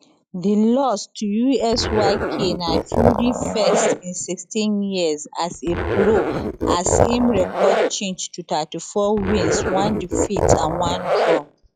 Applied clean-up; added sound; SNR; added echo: classical method log-MMSE.